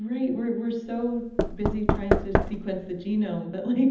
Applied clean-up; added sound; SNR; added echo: none; Knock / Wood; 0 dB; reverberation time 0.8 s.